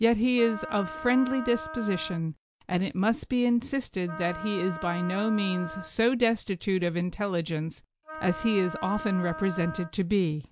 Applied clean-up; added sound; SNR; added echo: none; Wind instrument, woodwind instrument; 12 dB; none.